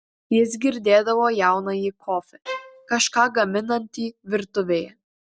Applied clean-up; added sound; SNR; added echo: none; Bowed string instrument; 13 dB; none.